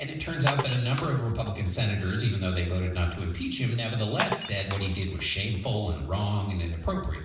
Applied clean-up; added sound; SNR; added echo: none; Glass; 9 dB; reverberation time 0.7 s.